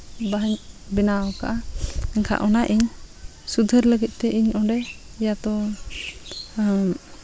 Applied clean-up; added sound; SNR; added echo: none; none; none; none.